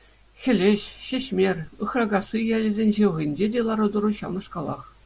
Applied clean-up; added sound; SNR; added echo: none; none; none; none.